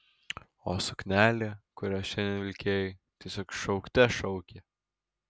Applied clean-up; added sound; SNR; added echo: none; none; none; none.